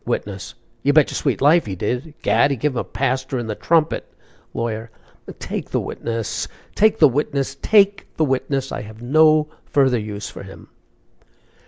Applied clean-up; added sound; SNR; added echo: none; none; none; none.